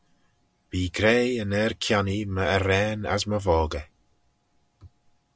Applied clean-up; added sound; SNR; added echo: none; none; none; none.